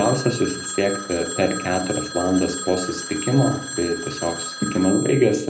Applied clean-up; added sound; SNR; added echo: none; Telephone; 9 dB; reverberation time 0.4 s.